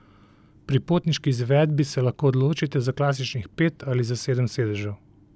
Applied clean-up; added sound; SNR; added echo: none; none; none; none.